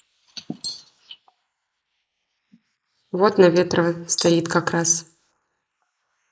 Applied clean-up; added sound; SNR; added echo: neural mask model Resemble Enhance denoiser.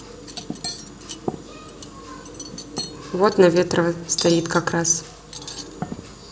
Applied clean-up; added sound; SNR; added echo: none; Cutlery, silverware; 12 dB; none.